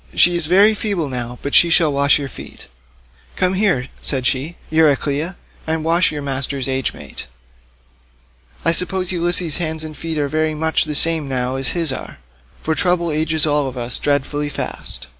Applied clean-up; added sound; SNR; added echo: none; none; none; none.